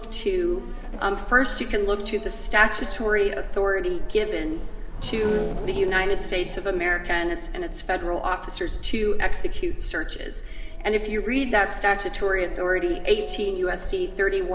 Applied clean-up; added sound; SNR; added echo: none; Race car, auto racing / Accelerating, revving, vroom; 16 dB; reverberation time 2.4 s.